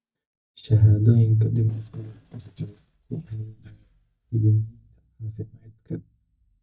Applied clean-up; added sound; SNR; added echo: neural mask model DeepFilterNet 3.